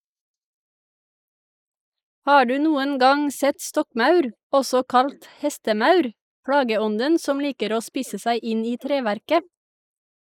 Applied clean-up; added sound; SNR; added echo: neural mask model Resemble Enhance denoiser.